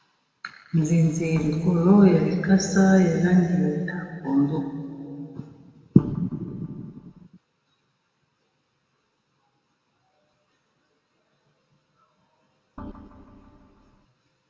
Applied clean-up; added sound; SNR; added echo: none; Organ; 19 dB; reverberation time 2.3 s.